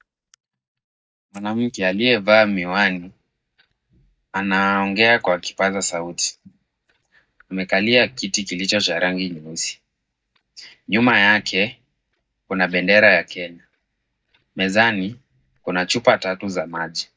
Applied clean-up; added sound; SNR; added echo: neural mask model DeepFilterNet 3.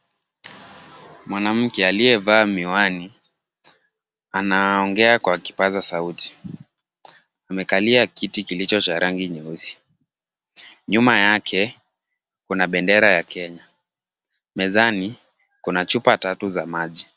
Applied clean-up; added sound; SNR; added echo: none; none; none; none.